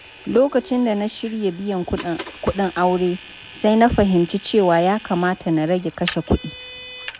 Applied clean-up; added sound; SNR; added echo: none; Vehicle; 17 dB; none.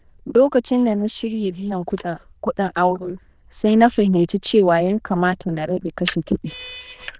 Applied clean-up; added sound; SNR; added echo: neural diffusion model UNIVERSE++.